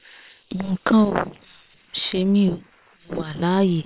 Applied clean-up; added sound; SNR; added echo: neural separator model SepFormer WHAM!.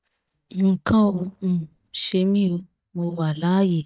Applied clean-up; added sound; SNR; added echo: neural mask model DeepFilterNet 3.